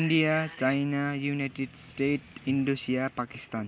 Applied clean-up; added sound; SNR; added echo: none; none; none; none.